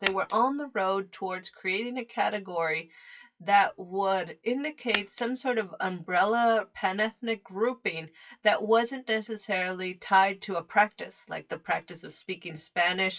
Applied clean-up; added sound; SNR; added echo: classical method WPE with log-MMSE.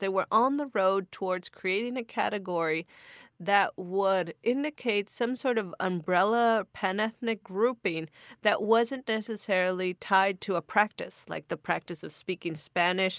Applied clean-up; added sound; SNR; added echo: none; none; none; none.